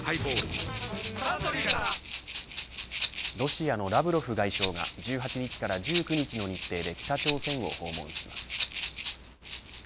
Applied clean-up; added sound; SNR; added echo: none; Rattle (instrument); 0 dB; none.